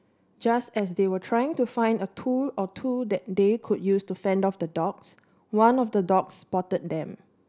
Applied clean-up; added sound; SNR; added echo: none; none; none; none.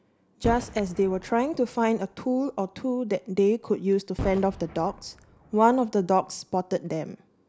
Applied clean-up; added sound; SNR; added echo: none; Boom; 16 dB; none.